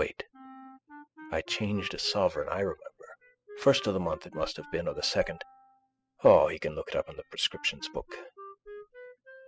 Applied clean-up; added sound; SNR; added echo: classical method spectral subtraction.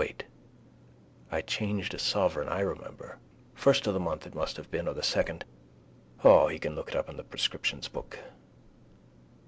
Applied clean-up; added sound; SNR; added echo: none; none; none; none.